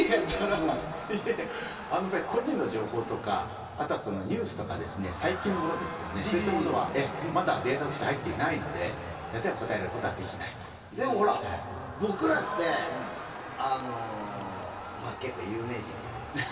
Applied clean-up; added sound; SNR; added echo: none; Crowd; 10 dB; reverberation time 2.5 s.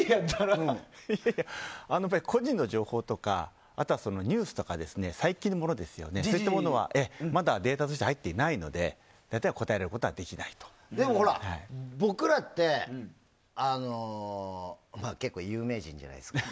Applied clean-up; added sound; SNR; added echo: none; none; none; none.